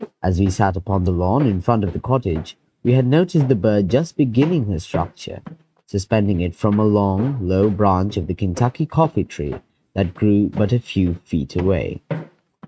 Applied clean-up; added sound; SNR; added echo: neural mask model RNNoise.